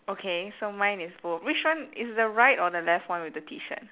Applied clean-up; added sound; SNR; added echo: none; none; none; none.